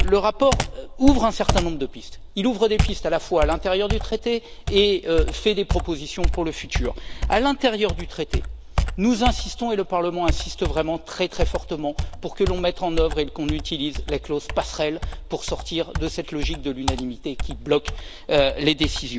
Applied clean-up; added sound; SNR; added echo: none; Computer keyboard; 3 dB; none.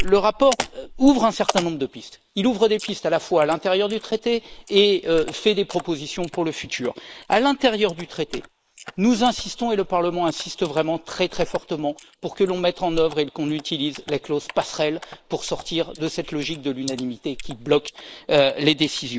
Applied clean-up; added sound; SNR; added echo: neural mask model Resemble Enhance denoiser.